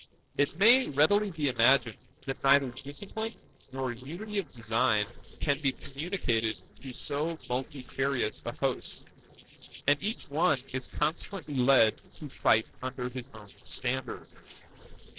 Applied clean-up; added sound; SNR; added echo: neural separator model SepFormer DNS4.